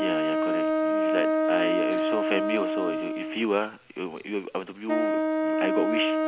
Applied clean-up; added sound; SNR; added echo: none; Wind instrument, woodwind instrument; -5 dB; none.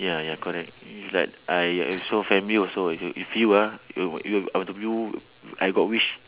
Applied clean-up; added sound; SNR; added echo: none; none; none; none.